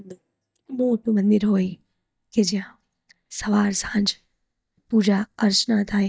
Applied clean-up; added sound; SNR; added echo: neural mask model DeepFilterNet 3.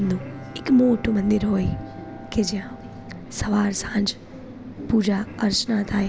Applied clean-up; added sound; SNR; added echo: none; Bowed string instrument + Guitar; 19 dB; none.